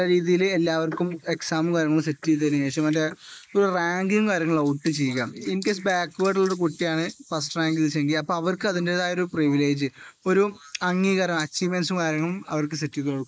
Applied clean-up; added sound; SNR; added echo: neural mask model Resemble Enhance denoiser.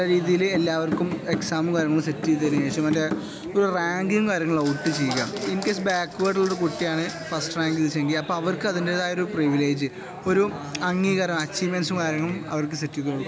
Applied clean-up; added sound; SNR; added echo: none; Applause / Clapping; 13 dB; none.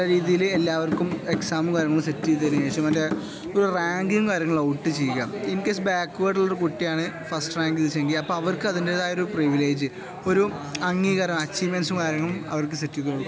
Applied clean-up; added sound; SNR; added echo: none; none; none; none.